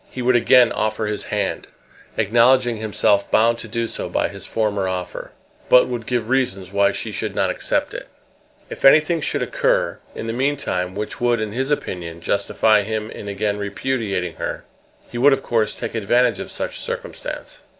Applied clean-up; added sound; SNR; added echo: none; none; none; none.